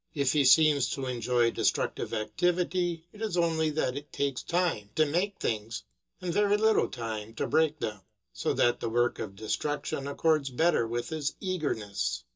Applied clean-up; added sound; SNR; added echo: none; none; none; reverberation time 0.2 s.